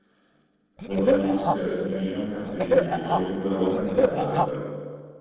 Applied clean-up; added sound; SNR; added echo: neural separator model SepFormer DNS4.